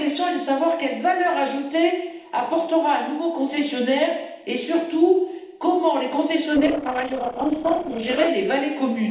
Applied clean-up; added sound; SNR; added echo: neural separator model SepFormer DNS4.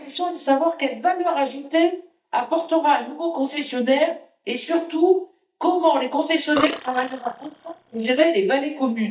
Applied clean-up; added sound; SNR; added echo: neural mask model DeepFilterNet 3.